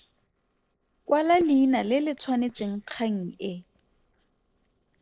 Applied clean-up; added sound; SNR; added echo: neural separator model SepFormer DNS4.